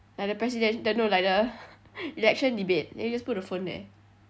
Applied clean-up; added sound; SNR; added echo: none; none; none; none.